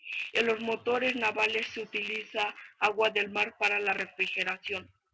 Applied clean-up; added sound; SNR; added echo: none; none; none; none.